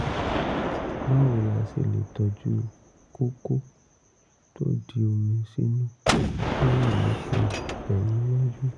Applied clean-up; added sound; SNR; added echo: none; Gunshot, gunfire; 5 dB; none.